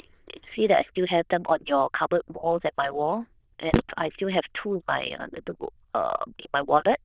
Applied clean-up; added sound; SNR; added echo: neural diffusion model UNIVERSE++.